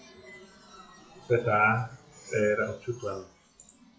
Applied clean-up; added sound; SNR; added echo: classical method WPE with log-MMSE.